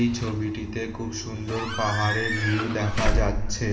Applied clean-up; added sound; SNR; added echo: none; Squeak / Slam / Alarm / Wood; 2 dB; reverberation time 2.5 s.